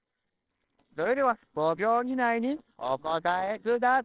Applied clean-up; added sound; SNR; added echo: neural separator model SepFormer WHAMR!.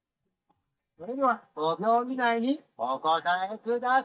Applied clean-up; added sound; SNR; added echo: neural mask model DeepFilterNet 3.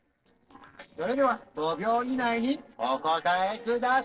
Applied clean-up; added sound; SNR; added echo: neural separator model SepFormer DNS4.